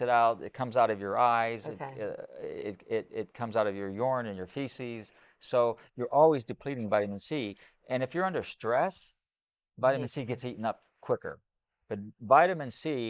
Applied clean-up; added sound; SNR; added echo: neural mask model Resemble Enhance denoiser.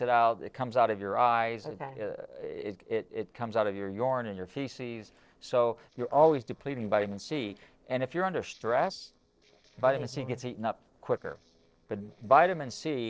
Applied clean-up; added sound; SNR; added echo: neural separator model SepFormer DNS4.